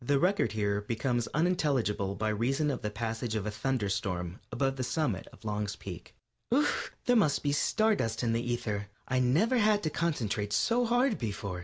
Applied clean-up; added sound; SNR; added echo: none; none; none; none.